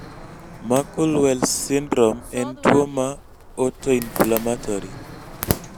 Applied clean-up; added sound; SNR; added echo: none; Fixed-wing aircraft, airplane + Zipper (clothing); 11 dB; none.